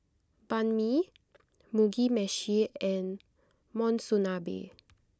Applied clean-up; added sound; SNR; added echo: none; none; none; none.